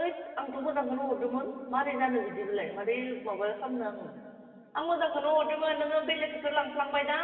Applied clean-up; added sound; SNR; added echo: none; none; none; reverberation time 2.3 s.